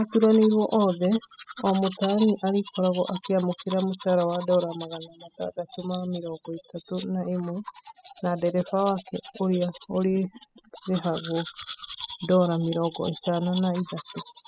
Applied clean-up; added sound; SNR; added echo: classical method spectral subtraction.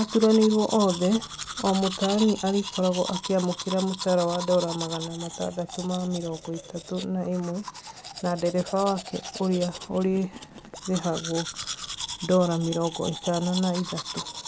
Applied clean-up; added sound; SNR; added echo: none; Domestic sounds, home sounds; 11 dB; none.